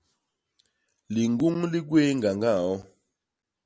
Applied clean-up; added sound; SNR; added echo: none; none; none; none.